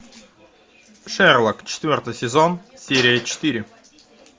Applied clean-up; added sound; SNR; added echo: none; none; none; none.